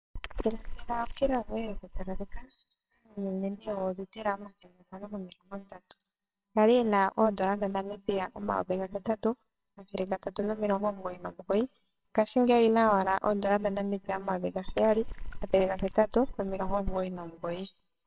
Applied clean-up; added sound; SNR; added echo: neural separator model SepFormer WHAMR!.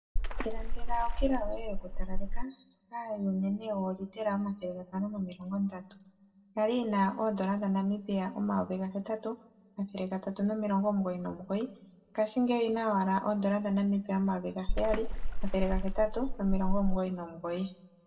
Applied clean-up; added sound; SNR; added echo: none; Water / Splash, splatter; -4 dB; reverberation time 0.6 s.